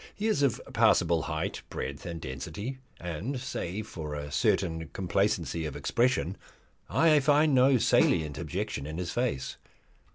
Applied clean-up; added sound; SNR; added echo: none; Snare drum; 12 dB; none.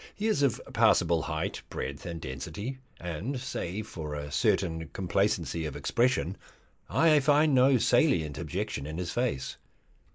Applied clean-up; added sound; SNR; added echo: neural mask model Resemble Enhance denoiser.